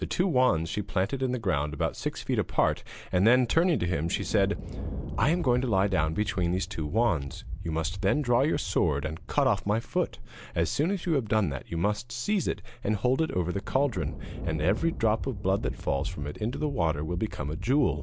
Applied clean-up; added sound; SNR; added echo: none; Thunder; 11 dB; none.